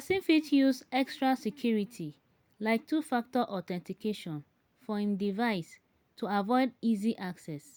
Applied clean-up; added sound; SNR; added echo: none; none; none; none.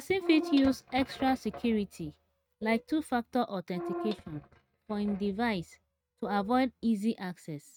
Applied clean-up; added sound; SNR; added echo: neural mask model RNNoise.